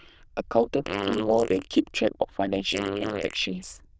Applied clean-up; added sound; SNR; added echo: neural diffusion model UNIVERSE++.